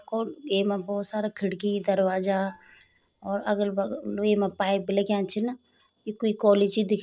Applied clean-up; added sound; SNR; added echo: neural separator model SepFormer DNS4.